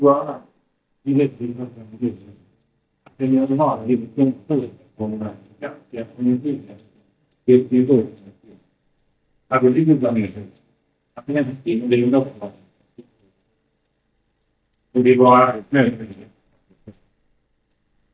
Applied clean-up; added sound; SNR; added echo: neural mask model DeepFilterNet 3.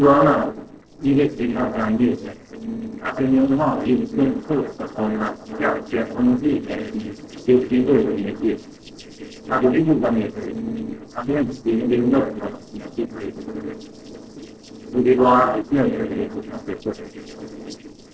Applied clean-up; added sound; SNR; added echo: neural separator model SepFormer DNS4.